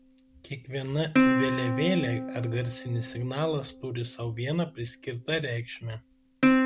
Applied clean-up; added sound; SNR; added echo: none; Plucked string instrument; -1 dB; none.